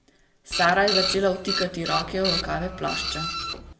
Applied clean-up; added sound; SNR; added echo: none; Printer; 3 dB; reverberation time 1.0 s.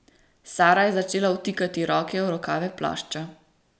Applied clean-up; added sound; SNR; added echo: none; none; none; none.